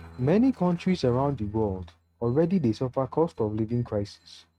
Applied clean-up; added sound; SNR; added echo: neural mask model RNNoise.